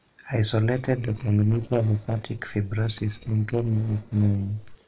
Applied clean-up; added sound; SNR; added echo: neural separator model SepFormer DNS4.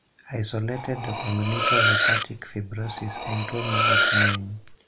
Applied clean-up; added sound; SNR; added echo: none; Cutlery, silverware; -4 dB; none.